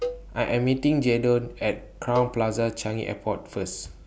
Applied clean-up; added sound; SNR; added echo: none; Cowbell; 13 dB; none.